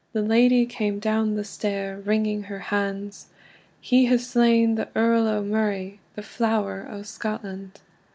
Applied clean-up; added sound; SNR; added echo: none; none; none; none.